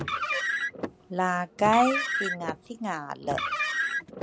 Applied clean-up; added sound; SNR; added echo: none; Car; 2 dB; none.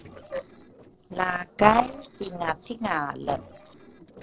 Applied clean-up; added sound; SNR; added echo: neural separator model SepFormer DNS4.